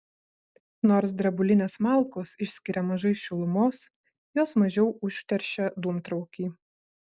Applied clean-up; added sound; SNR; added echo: none; none; none; none.